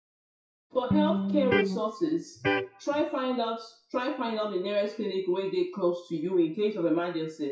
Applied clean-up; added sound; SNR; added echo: classical method WPE with log-MMSE.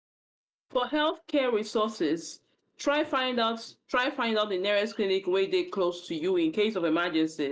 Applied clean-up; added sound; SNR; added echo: none; none; none; none.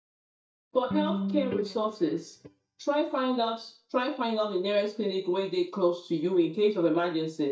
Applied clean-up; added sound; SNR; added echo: neural mask model DeepFilterNet 3.